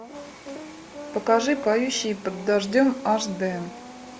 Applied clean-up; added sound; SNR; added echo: none; Brass instrument; 15 dB; none.